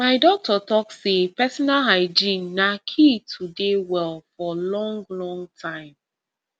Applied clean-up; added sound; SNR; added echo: none; none; none; none.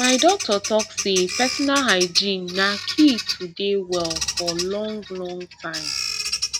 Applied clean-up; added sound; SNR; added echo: none; Bird vocalization, bird call, bird song; 6 dB; none.